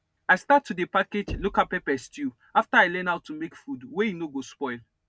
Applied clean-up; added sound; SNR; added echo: none; Knock; 17 dB; none.